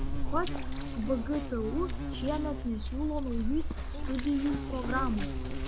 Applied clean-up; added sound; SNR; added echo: none; Insect; -1 dB; none.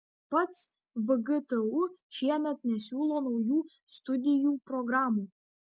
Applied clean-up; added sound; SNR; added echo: none; none; none; none.